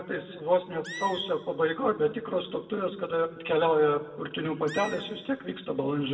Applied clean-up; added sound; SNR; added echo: none; Animal; 16 dB; reverberation time 1.0 s.